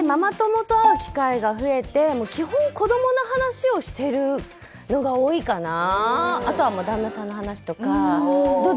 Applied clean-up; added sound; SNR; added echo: none; Bowed string instrument; 6 dB; none.